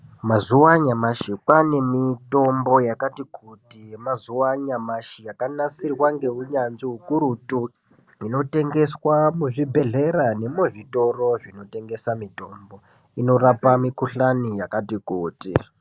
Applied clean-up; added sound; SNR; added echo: none; none; none; none.